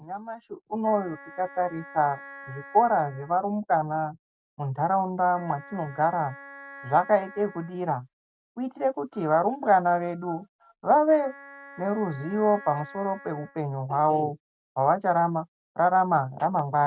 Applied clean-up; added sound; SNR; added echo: neural mask model RNNoise.